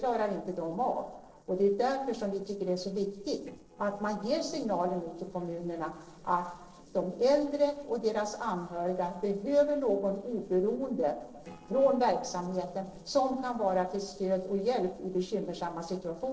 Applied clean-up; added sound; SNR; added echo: neural separator model SepFormer DNS4.